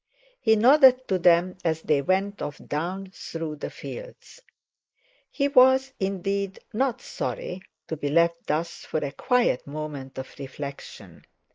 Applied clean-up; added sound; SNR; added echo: neural mask model Resemble Enhance denoiser.